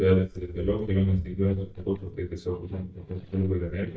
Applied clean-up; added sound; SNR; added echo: neural mask model DeepFilterNet 3.